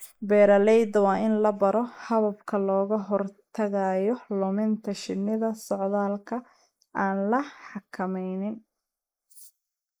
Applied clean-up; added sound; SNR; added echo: neural mask model Resemble Enhance denoiser.